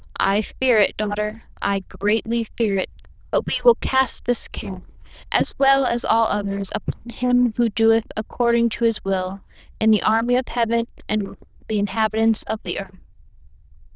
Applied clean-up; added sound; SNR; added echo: neural diffusion model UNIVERSE++.